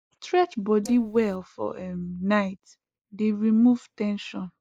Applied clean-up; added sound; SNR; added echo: neural mask model Resemble Enhance denoiser.